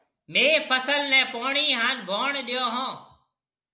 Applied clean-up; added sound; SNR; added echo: none; none; none; none.